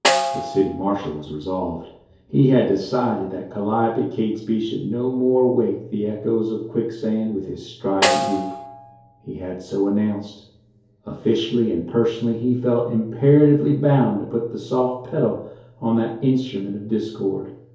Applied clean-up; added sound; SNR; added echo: none; Snare drum; 5 dB; reverberation time 2.4 s.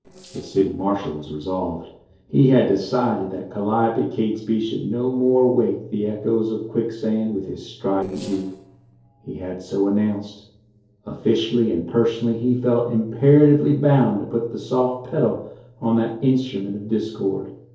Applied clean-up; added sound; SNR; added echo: neural separator model SepFormer DNS4.